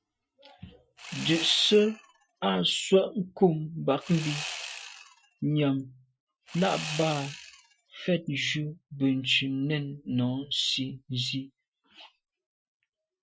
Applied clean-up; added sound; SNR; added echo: classical method Wiener filter.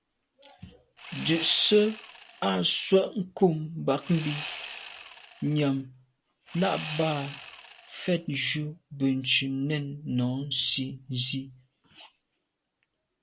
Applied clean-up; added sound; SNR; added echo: none; Sawing; 11 dB; none.